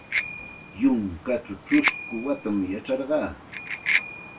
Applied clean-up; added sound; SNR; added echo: none; Bicycle bell; 4 dB; reverberation time 0.1 s.